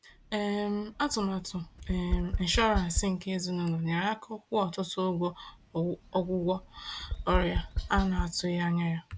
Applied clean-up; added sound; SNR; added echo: none; Tap; 5 dB; none.